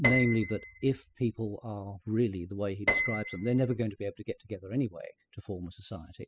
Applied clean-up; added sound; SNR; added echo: classical method spectral subtraction.